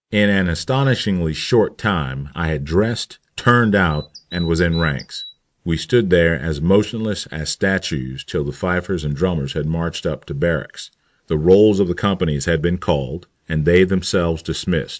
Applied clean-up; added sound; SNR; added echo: neural mask model RNNoise.